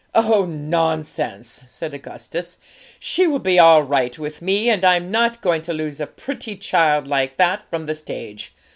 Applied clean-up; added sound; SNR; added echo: none; none; none; none.